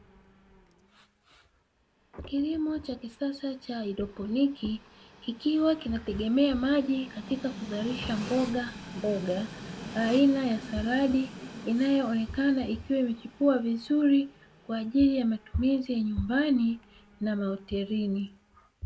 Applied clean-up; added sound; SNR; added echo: none; Train; 17 dB; none.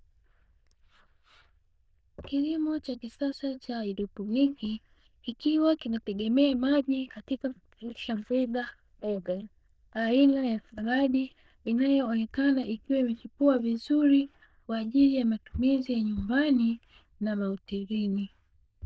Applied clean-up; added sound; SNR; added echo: neural diffusion model UNIVERSE++.